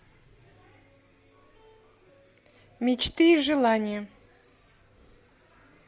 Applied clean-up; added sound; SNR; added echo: none; none; none; none.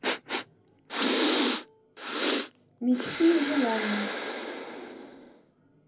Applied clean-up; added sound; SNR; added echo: none; Breathing; 0 dB; reverberation time 0.3 s.